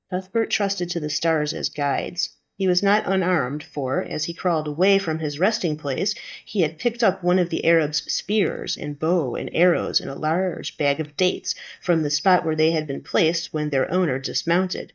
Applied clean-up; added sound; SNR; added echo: neural mask model DeepFilterNet 3.